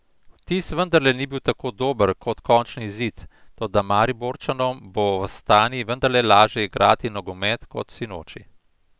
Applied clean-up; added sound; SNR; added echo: none; none; none; none.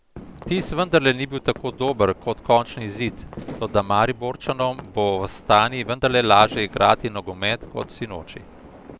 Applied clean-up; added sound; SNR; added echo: none; Fireworks; 18 dB; none.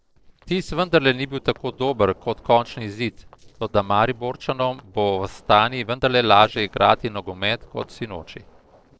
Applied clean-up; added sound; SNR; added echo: neural separator model SepFormer DNS4.